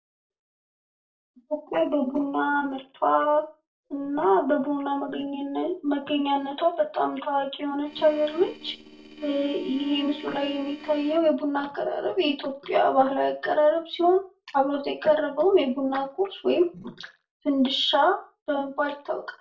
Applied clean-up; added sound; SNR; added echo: neural separator model SepFormer DNS4.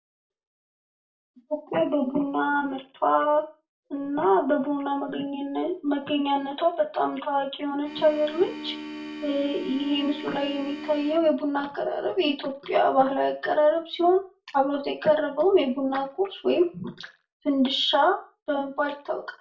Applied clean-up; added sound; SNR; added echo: none; Organ; 10 dB; reverberation time 0.3 s.